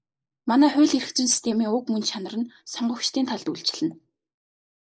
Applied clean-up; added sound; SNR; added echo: neural mask model Resemble Enhance denoiser.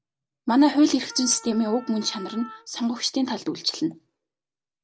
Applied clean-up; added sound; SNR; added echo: none; Wind instrument, woodwind instrument; 19 dB; none.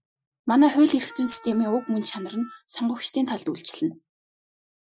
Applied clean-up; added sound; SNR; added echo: classical method Wiener filter.